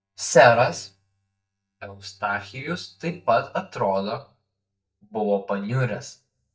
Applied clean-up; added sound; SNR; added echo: neural mask model DeepFilterNet 3.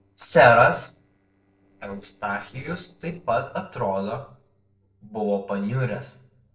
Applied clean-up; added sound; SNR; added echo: neural separator model SepFormer DNS4.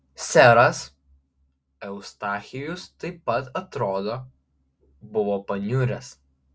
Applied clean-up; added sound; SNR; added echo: none; none; none; none.